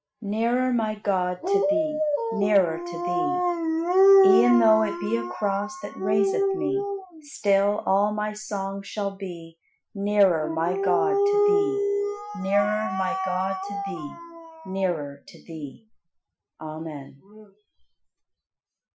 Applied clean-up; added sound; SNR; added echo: classical method Wiener filter.